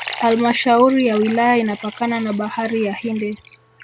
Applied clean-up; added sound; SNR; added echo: none; Liquid; 17 dB; none.